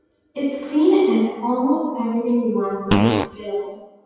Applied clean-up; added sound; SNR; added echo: classical method WPE with log-MMSE.